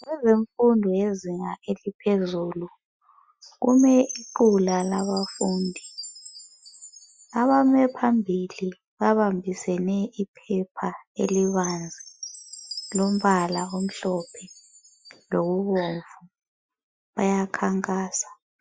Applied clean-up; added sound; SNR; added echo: classical method Wiener filter.